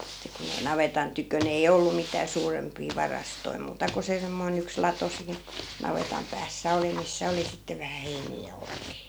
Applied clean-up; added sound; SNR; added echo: none; none; none; none.